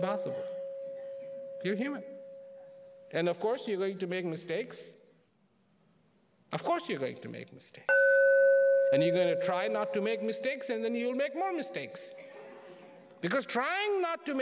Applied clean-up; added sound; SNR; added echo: none; Glass; -2 dB; none.